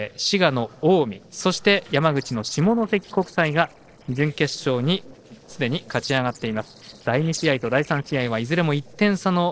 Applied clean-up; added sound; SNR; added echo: neural separator model SepFormer DNS4.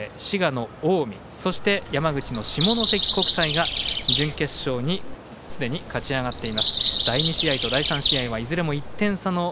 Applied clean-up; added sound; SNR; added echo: none; Bird vocalization, bird call, bird song; -2 dB; none.